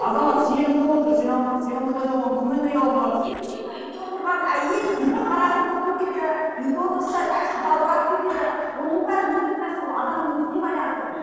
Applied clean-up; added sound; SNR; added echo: neural separator model SepFormer DNS4.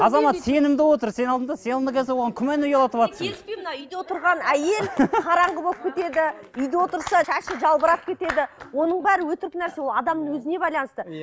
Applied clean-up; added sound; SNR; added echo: none; none; none; none.